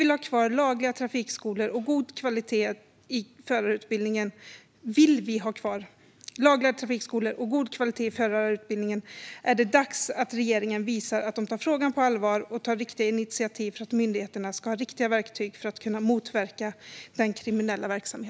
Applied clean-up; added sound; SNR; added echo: none; none; none; none.